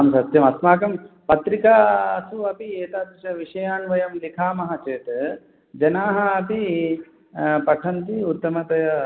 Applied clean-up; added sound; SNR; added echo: none; none; none; none.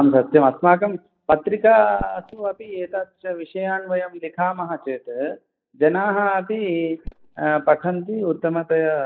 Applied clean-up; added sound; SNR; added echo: neural mask model DeepFilterNet 3.